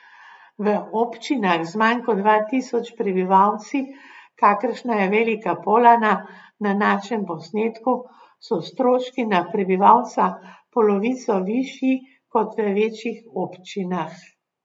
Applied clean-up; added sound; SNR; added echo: none; none; none; none.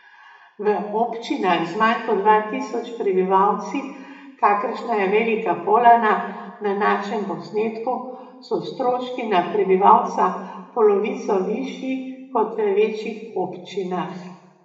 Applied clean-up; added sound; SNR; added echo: none; none; none; reverberation time 1.0 s.